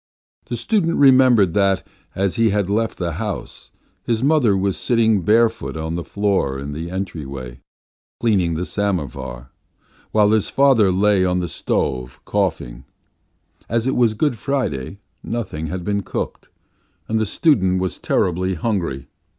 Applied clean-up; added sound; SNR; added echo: none; none; none; none.